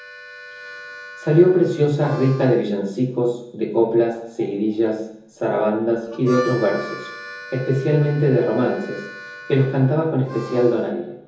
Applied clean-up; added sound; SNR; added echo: none; Harmonica; 17 dB; reverberation time 0.7 s.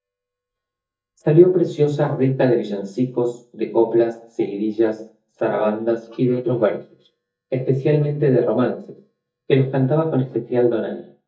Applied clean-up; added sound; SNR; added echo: neural mask model DeepFilterNet 3.